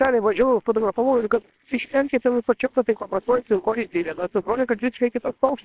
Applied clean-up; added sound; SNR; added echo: neural separator model SepFormer WHAMR!.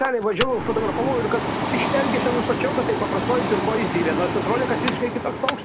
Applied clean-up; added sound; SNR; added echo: none; Mechanical fan; 1 dB; reverberation time 1.2 s.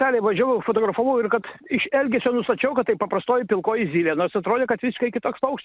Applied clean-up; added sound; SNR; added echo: none; none; none; none.